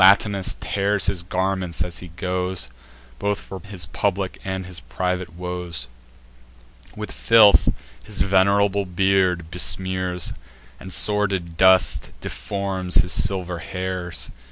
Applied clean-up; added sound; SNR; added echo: none; none; none; none.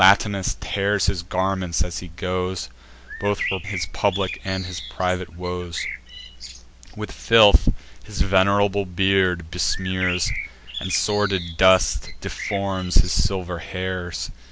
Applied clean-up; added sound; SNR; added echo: none; Bird; 12 dB; none.